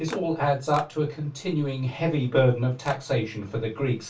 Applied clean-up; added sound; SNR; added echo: none; Clapping; 15 dB; reverberation time 0.2 s.